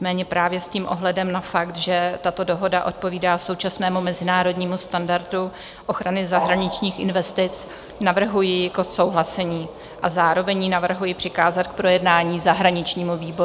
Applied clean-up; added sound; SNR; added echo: none; none; none; none.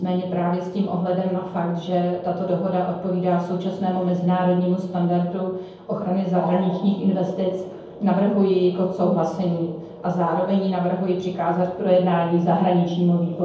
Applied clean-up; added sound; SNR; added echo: none; none; none; reverberation time 0.9 s.